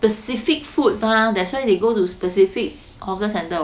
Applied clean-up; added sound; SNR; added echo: none; none; none; none.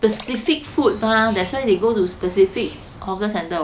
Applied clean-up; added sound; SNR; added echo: none; Splash, splatter + Bird; 18 dB; none.